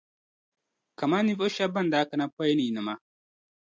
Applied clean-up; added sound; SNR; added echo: none; none; none; none.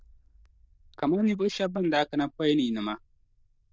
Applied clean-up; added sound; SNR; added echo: neural diffusion model UNIVERSE++.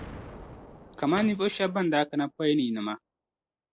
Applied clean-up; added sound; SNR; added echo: none; Microwave oven + Explosion; 18 dB; none.